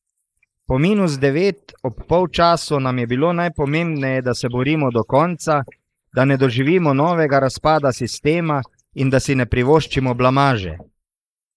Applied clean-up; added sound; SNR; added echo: neural mask model Resemble Enhance denoiser.